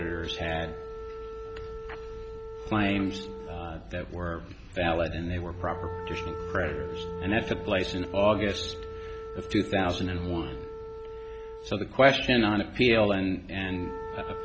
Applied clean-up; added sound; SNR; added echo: none; Wind instrument, woodwind instrument; 11 dB; none.